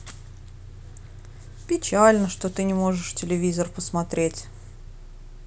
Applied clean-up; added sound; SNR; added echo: none; Bus; 15 dB; none.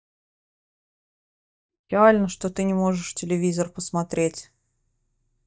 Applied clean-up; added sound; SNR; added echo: neural mask model DeepFilterNet 3.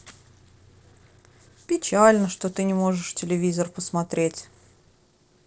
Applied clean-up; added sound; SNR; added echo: neural separator model SepFormer DNS4.